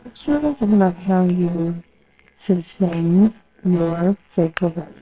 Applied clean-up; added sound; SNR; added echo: neural separator model SepFormer WHAMR!.